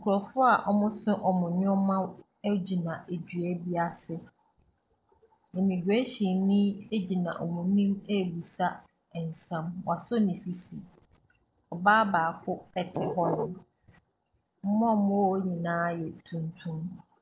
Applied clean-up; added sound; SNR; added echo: neural separator model SepFormer DNS4.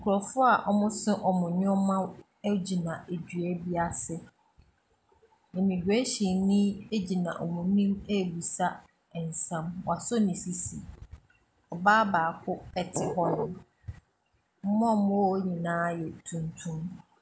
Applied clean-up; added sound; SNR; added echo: none; Glass; 4 dB; none.